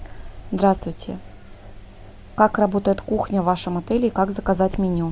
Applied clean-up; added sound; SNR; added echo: none; none; none; none.